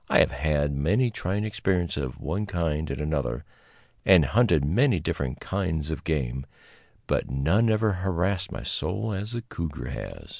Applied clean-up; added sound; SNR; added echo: none; none; none; none.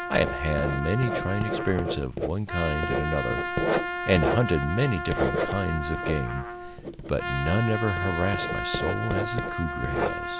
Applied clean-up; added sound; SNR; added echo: none; Writing + Trumpet; 2 dB; none.